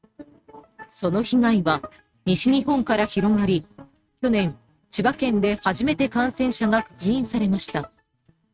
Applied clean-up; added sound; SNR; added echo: neural mask model RNNoise.